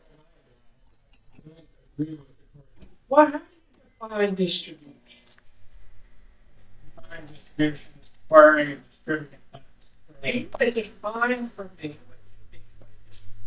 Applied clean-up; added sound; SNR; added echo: neural mask model DeepFilterNet 3.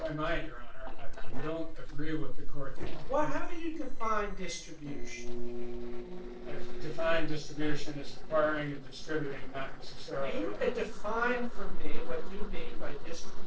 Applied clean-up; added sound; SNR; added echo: neural separator model SepFormer DNS4.